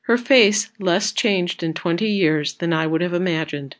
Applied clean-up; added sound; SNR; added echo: none; none; none; none.